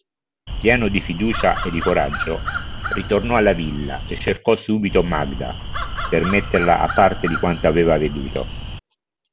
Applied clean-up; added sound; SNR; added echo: none; Crow; 6 dB; none.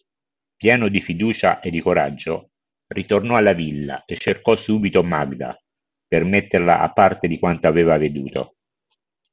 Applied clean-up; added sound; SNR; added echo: none; none; none; none.